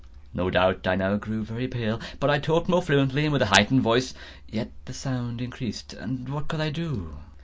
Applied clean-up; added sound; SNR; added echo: none; none; none; none.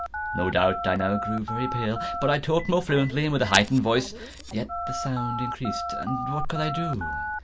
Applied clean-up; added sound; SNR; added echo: none; Telephone; 7 dB; none.